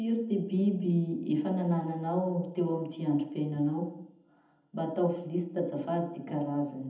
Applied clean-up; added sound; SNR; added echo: none; none; none; reverberation time 0.8 s.